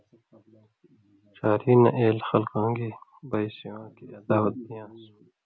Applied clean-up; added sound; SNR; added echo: none; none; none; none.